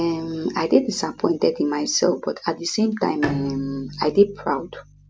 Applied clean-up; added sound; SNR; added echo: none; Bowed string instrument; 14 dB; none.